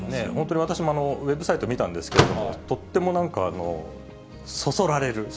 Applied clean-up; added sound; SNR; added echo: none; Slam / Microwave oven; 0 dB; none.